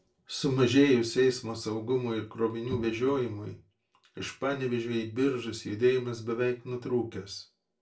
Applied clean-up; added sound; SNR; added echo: none; Bowed string instrument; 14 dB; reverberation time 0.2 s.